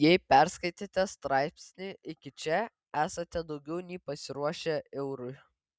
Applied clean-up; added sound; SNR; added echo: none; none; none; none.